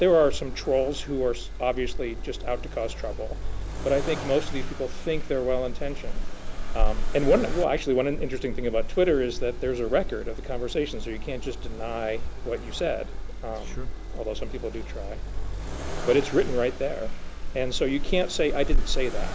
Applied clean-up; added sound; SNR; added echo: none; Accelerating, revving, vroom; 0 dB; none.